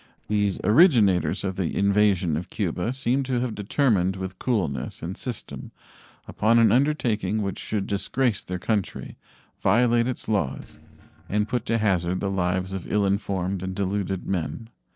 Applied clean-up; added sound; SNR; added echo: neural separator model SepFormer DNS4.